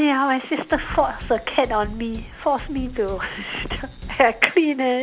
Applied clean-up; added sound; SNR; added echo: none; Drum kit; 13 dB; none.